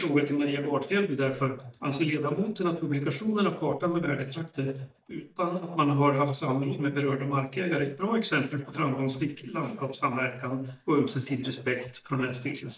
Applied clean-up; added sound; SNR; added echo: neural mask model DeepFilterNet 3.